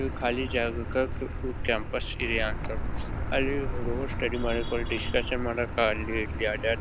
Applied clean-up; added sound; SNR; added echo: none; Car; 1 dB; none.